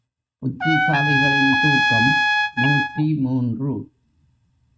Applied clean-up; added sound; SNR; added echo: neural mask model RNNoise.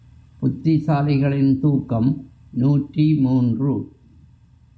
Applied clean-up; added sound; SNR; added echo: none; none; none; none.